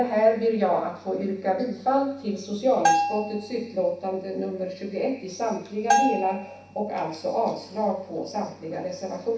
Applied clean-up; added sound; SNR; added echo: none; Bell; 1 dB; reverberation time 0.7 s.